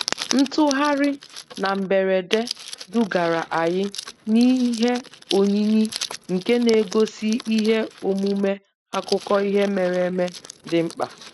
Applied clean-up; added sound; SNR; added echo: neural mask model RNNoise.